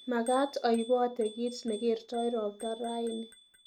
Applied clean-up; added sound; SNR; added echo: neural mask model RNNoise.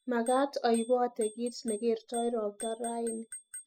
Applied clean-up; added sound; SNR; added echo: classical method spectral subtraction.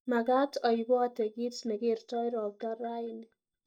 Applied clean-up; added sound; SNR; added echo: neural mask model DeepFilterNet 3.